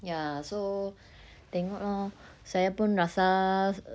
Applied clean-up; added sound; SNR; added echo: none; none; none; none.